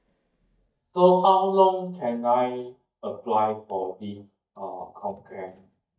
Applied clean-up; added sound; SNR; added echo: neural mask model DeepFilterNet 3.